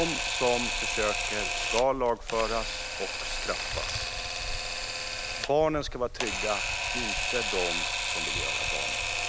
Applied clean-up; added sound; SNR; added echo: none; Camera; -1 dB; none.